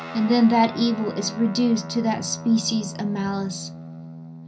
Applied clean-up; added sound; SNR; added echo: none; Guitar; 13 dB; reverberation time 0.5 s.